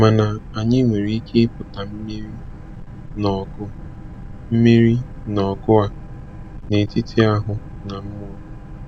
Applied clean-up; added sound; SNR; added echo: none; Boat, Water vehicle; 14 dB; none.